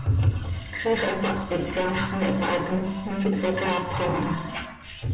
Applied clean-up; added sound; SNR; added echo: none; none; none; reverberation time 0.8 s.